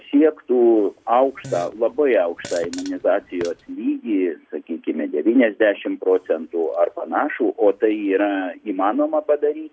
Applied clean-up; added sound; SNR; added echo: none; Fart; 19 dB; none.